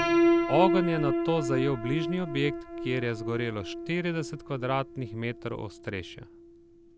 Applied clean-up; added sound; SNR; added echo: none; Piano; 0 dB; none.